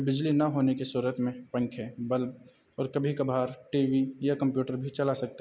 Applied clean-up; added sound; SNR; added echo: none; none; none; none.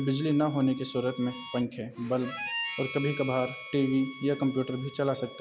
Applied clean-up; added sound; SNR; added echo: none; Harmonica; 12 dB; none.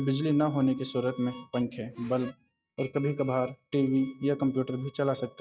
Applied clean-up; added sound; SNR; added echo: neural mask model RNNoise.